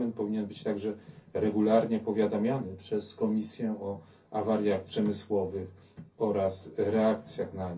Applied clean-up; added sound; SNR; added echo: none; none; none; reverberation time 0.3 s.